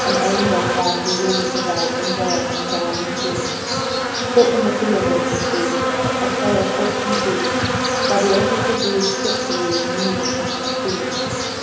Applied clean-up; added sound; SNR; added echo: none; Insect; -2 dB; reverberation time 0.9 s.